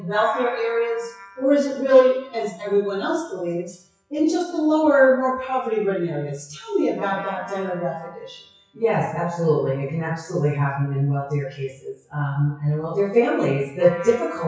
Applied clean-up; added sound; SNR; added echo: classical method WPE with log-MMSE.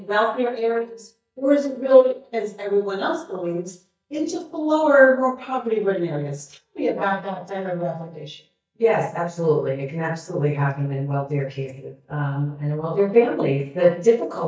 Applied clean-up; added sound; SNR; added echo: neural mask model DeepFilterNet 3.